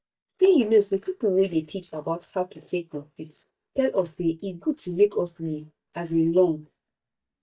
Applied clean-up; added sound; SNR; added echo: neural mask model DeepFilterNet 3.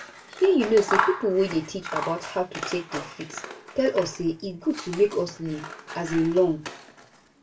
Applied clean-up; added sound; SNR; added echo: none; Scissors; 8 dB; reverberation time 0.2 s.